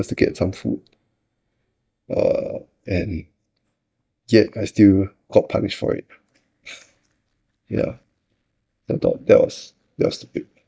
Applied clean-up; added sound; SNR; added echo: neural mask model DeepFilterNet 3.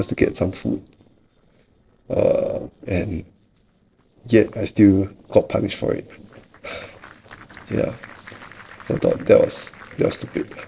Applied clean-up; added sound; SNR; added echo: neural separator model SepFormer DNS4.